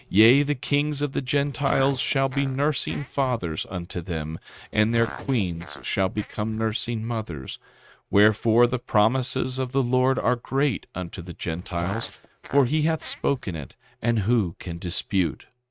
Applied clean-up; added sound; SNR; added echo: neural mask model RNNoise.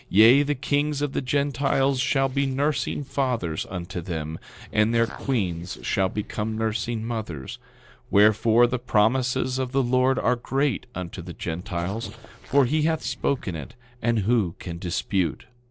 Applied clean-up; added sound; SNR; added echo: neural separator model SepFormer DNS4.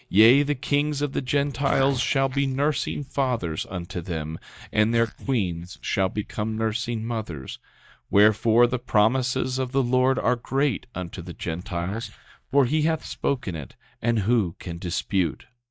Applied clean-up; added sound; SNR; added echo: neural mask model DeepFilterNet 3.